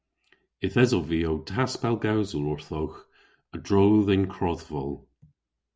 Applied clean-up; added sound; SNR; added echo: none; none; none; none.